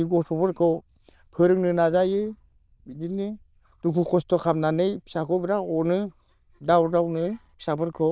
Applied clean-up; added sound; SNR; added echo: neural diffusion model UNIVERSE++.